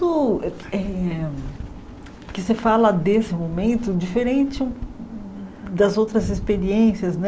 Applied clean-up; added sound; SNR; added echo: none; none; none; none.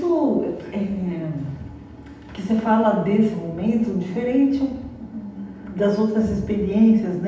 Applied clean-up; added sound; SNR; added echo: none; none; none; reverberation time 0.8 s.